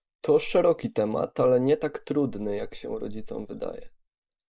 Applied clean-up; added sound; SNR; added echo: neural mask model Resemble Enhance denoiser.